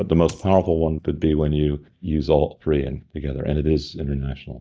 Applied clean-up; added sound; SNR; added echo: neural mask model DeepFilterNet 3.